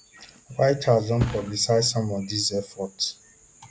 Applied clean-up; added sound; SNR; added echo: none; Thump, thud; 14 dB; none.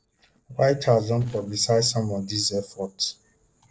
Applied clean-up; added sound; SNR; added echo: neural separator model SepFormer DNS4.